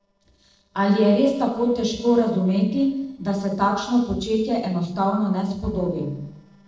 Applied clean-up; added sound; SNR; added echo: neural separator model SepFormer DNS4.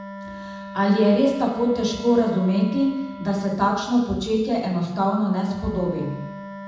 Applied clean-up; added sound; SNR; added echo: none; Wind instrument, woodwind instrument; 15 dB; reverberation time 1.0 s.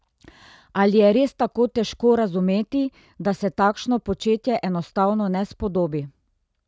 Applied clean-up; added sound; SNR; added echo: none; none; none; none.